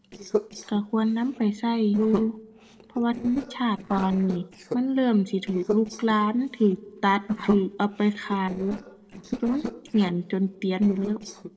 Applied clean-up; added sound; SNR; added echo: neural separator model SepFormer DNS4.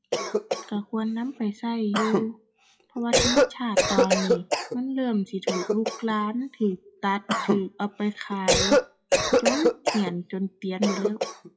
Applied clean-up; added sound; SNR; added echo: classical method WPE with log-MMSE.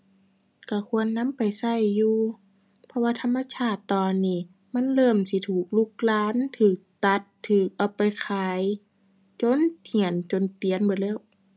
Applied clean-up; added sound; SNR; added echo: none; none; none; none.